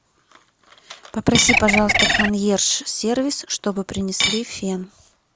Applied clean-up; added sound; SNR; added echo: none; Bird + Cutlery, silverware / Dishes, pots, and pans; -3 dB; none.